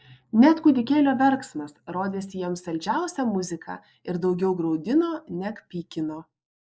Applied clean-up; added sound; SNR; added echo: neural mask model Resemble Enhance denoiser.